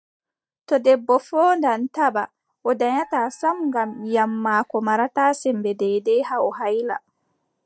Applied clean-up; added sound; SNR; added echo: neural mask model DeepFilterNet 3.